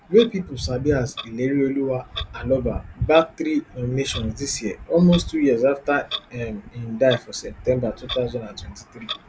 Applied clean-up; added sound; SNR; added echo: none; Clock; 17 dB; none.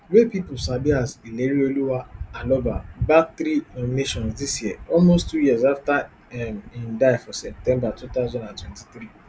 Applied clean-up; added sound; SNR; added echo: none; none; none; none.